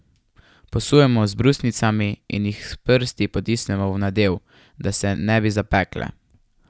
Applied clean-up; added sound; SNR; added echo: none; none; none; none.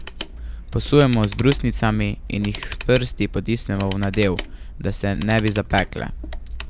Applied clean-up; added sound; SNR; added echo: none; Camera; 8 dB; none.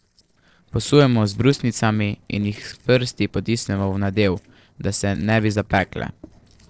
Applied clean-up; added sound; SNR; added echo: neural separator model SepFormer DNS4.